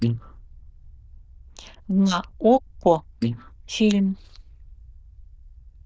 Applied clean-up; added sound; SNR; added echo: neural diffusion model UNIVERSE++.